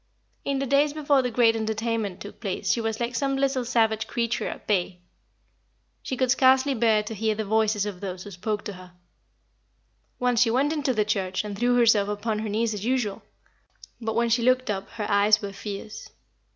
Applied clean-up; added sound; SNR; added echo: none; none; none; none.